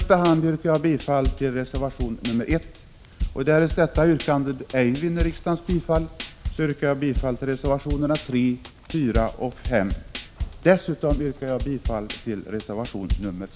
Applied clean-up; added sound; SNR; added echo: none; Drum / Drum kit; 8 dB; none.